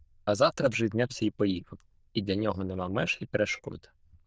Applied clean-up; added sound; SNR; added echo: neural diffusion model UNIVERSE++.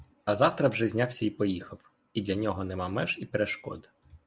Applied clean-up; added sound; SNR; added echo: none; none; none; none.